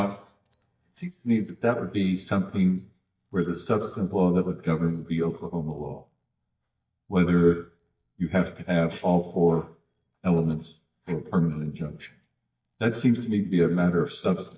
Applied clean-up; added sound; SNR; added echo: neural mask model DeepFilterNet 3.